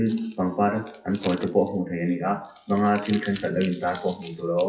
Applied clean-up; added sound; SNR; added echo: classical method WPE with log-MMSE.